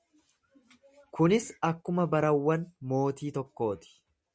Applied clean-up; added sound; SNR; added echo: none; none; none; none.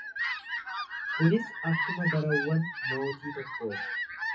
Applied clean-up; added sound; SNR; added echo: classical method WPE with log-MMSE.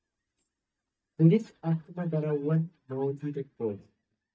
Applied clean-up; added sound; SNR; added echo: neural mask model DeepFilterNet 3.